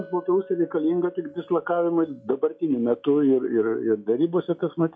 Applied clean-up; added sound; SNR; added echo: classical method log-MMSE.